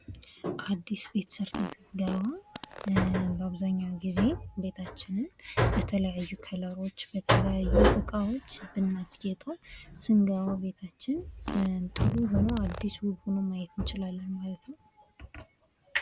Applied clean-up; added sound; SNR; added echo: none; Fart; 12 dB; none.